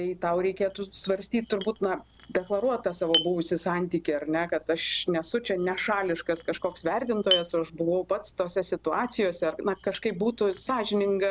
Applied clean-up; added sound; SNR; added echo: none; Chink, clink; 11 dB; none.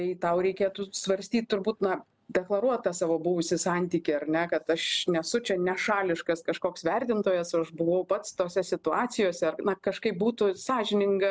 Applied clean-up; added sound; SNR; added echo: none; none; none; none.